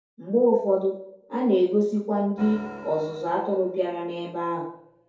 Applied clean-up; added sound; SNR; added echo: none; Organ; 18 dB; reverberation time 2.3 s.